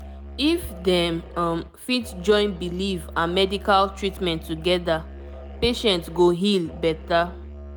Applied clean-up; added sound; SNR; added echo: none; Musical instrument; 14 dB; none.